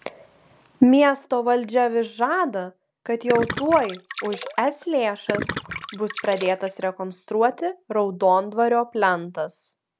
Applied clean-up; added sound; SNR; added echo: none; Gurgling; 9 dB; none.